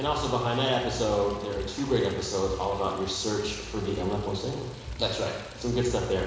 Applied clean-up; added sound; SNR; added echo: none; Stream / Trickle, dribble; 20 dB; reverberation time 1.0 s.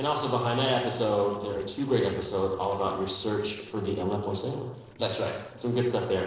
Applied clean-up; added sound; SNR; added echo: neural separator model SepFormer DNS4.